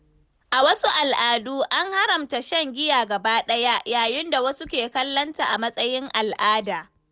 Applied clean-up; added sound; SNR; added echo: none; none; none; none.